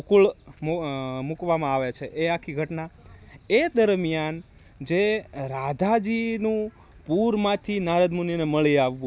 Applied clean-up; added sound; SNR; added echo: none; none; none; none.